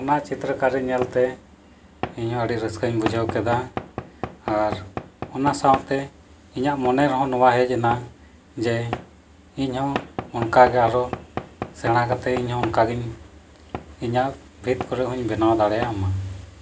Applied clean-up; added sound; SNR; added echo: none; Knock / Wood; 12 dB; none.